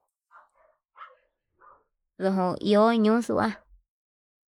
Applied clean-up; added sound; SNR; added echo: neural mask model Resemble Enhance denoiser.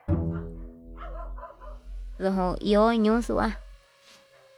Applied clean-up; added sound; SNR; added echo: none; Bowed string instrument; 6 dB; none.